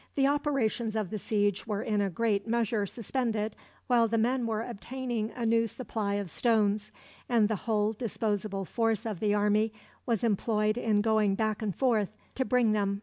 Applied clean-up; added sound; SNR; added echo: none; none; none; none.